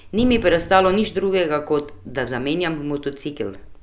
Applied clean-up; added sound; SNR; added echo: none; Walk, footsteps + Drum; 14 dB; none.